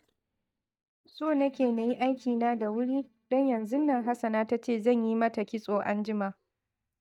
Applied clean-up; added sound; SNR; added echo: neural mask model DeepFilterNet 3.